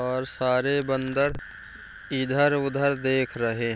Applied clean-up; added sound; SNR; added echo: none; none; none; none.